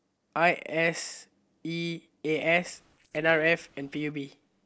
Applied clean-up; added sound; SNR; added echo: neural separator model SepFormer DNS4.